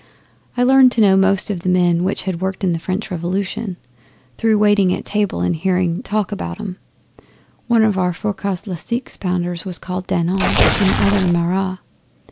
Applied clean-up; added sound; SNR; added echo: none; Tearing; 1 dB; none.